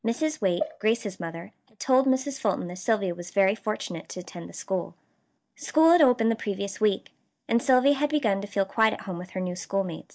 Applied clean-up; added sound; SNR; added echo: neural mask model DeepFilterNet 3.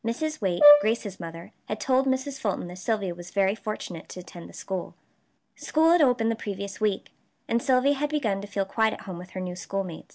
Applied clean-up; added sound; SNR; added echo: none; Brass instrument; -4 dB; none.